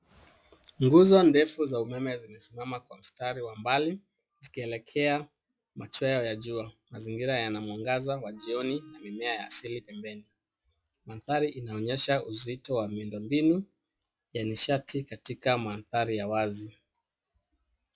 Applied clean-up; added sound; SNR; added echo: classical method log-MMSE.